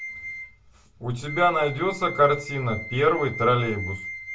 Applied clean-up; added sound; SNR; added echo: none; Wind instrument, woodwind instrument; 11 dB; reverberation time 0.2 s.